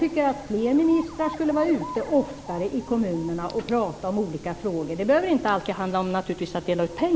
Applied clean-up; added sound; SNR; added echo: none; Alarm; 18 dB; none.